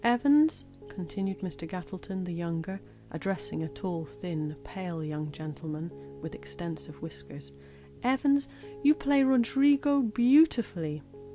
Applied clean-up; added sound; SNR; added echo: none; Piano; 19 dB; none.